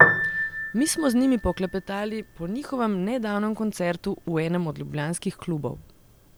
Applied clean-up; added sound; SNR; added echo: none; Piano; 3 dB; none.